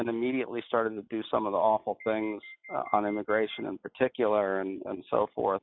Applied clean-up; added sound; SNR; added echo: classical method log-MMSE.